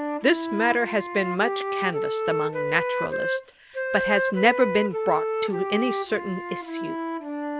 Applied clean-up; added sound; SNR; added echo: none; Wind instrument, woodwind instrument; 2 dB; none.